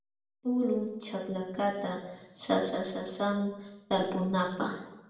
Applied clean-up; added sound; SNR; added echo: none; none; none; reverberation time 0.8 s.